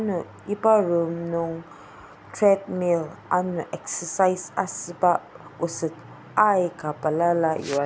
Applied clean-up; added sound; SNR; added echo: none; none; none; none.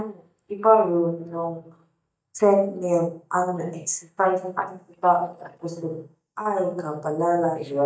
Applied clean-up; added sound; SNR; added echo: neural mask model DeepFilterNet 3.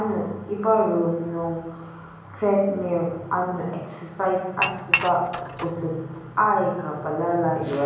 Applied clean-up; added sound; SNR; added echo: none; Dishes, pots, and pans / Chink, clink; 5 dB; reverberation time 1.0 s.